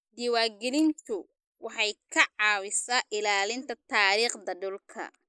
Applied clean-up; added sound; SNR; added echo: neural mask model Resemble Enhance denoiser.